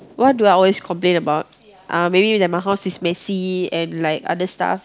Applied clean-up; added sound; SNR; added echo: none; none; none; none.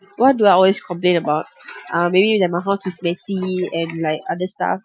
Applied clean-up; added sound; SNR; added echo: classical method Wiener filter.